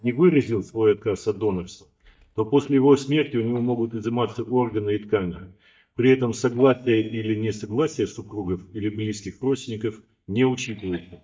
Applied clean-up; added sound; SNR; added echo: neural mask model DeepFilterNet 3.